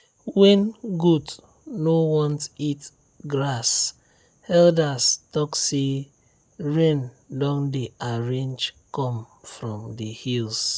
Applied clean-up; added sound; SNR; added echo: none; none; none; none.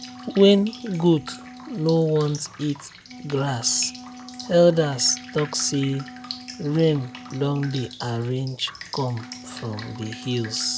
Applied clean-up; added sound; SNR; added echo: none; Wind instrument, woodwind instrument + Drip; 15 dB; none.